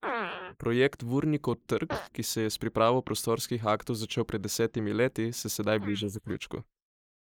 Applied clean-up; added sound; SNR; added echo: neural mask model Resemble Enhance denoiser.